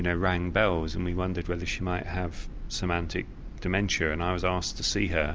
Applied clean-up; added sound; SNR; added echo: none; none; none; none.